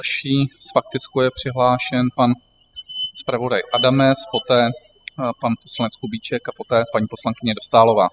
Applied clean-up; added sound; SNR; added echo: classical method spectral subtraction.